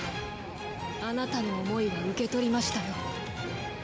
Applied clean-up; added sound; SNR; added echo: none; none; none; none.